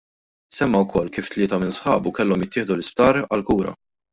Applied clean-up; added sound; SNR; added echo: none; none; none; none.